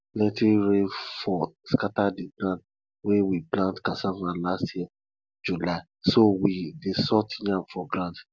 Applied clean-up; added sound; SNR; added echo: none; none; none; none.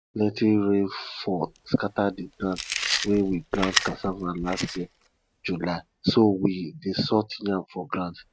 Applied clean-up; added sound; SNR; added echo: neural mask model RNNoise.